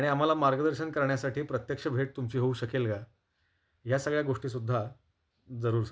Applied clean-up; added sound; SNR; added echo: none; none; none; none.